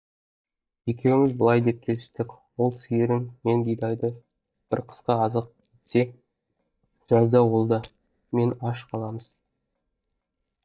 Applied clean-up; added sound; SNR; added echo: neural mask model DeepFilterNet 3.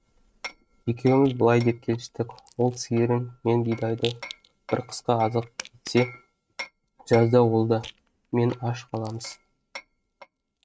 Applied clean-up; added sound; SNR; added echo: neural mask model RNNoise.